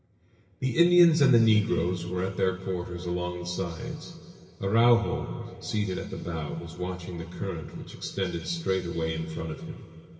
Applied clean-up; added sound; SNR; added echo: none; none; none; reverberation time 2.5 s.